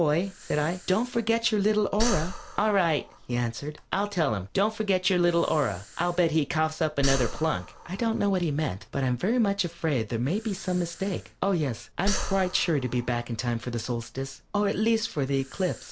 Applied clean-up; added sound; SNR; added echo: none; Breathing; 11 dB; none.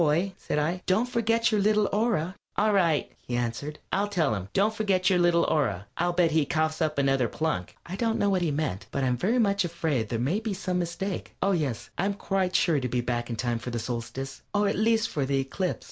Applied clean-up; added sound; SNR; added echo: none; none; none; none.